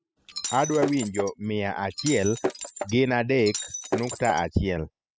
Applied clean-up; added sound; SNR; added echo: classical method spectral subtraction.